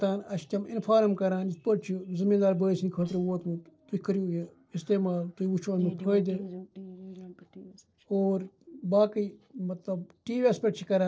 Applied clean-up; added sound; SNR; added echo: neural separator model SepFormer DNS4.